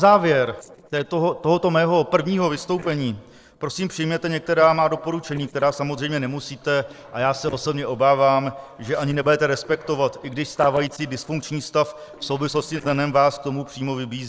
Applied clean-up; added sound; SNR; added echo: neural separator model SepFormer DNS4.